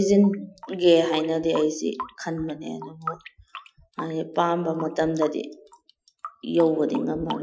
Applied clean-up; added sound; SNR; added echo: classical method Wiener filter.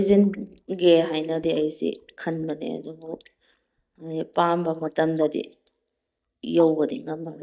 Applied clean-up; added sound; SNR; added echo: neural mask model DeepFilterNet 3.